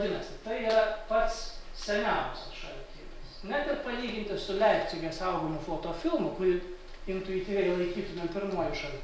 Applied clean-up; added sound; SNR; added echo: none; none; none; none.